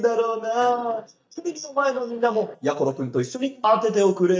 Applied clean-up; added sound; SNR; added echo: neural mask model DeepFilterNet 3.